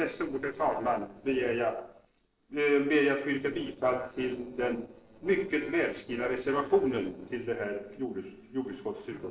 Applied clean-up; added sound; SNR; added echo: neural separator model SepFormer DNS4.